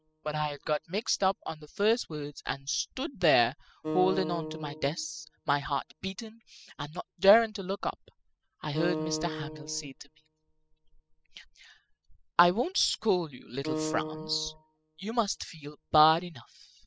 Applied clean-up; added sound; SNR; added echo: classical method spectral subtraction.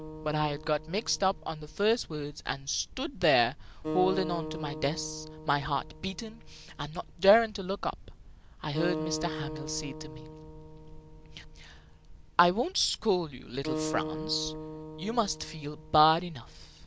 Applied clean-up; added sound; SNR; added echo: none; Acoustic guitar; 10 dB; none.